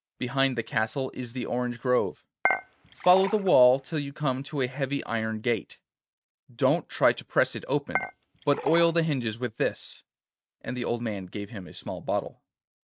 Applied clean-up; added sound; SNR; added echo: neural mask model RNNoise.